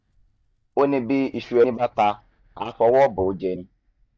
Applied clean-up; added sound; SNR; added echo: neural mask model DeepFilterNet 3.